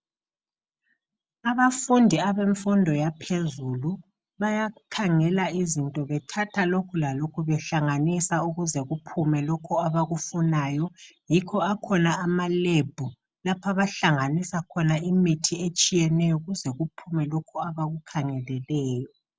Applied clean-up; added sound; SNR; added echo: none; none; none; none.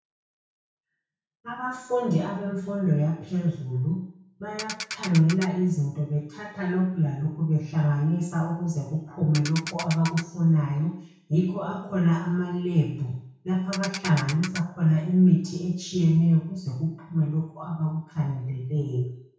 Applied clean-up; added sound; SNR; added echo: none; Ratchet, pawl; 11 dB; reverberation time 0.6 s.